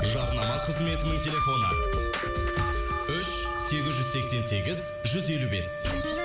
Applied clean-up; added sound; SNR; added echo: none; Wind instrument, woodwind instrument; 4 dB; none.